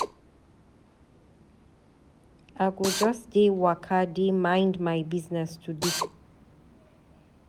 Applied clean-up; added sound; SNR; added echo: none; Drill; 11 dB; none.